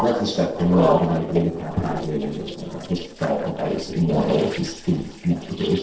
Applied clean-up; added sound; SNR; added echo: neural separator model SepFormer DNS4.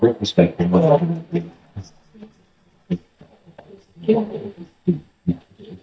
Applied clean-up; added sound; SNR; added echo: neural mask model DeepFilterNet 3.